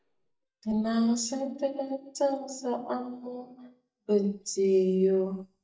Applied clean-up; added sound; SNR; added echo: neural mask model DeepFilterNet 3.